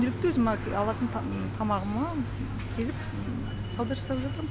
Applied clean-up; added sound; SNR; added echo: none; Guitar; 19 dB; none.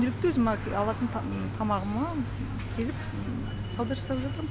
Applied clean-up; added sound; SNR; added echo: none; none; none; none.